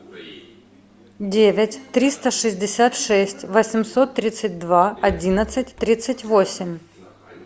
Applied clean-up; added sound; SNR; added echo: none; Rattle / Breathing; 20 dB; none.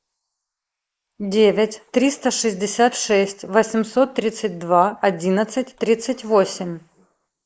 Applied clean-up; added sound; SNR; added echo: neural mask model Resemble Enhance denoiser.